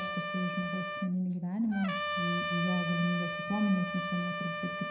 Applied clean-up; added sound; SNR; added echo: none; Trumpet; 3 dB; reverberation time 0.8 s.